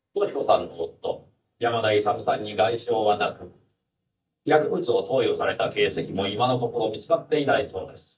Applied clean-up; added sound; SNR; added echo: neural mask model DeepFilterNet 3.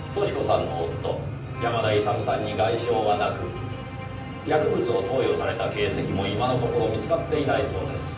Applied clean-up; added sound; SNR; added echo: none; Bowed string instrument; 15 dB; reverberation time 0.6 s.